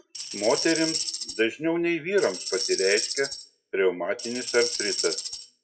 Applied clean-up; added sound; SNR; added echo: classical method WPE with log-MMSE.